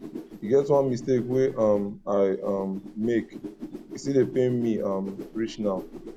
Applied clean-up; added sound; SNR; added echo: none; Whoosh, swoosh, swish; 14 dB; none.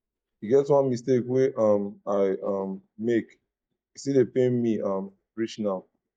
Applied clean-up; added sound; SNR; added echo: neural mask model DeepFilterNet 3.